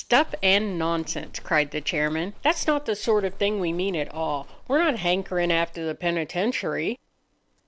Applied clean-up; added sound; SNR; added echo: none; Livestock, farm animals, working animals; 11 dB; none.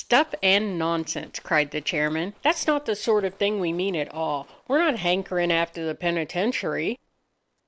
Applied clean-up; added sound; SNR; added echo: neural mask model Resemble Enhance denoiser.